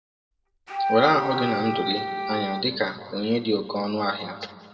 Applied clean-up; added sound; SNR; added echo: none; Wind instrument, woodwind instrument; 4 dB; reverberation time 1.6 s.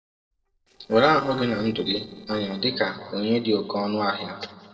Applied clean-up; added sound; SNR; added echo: neural separator model SepFormer DNS4.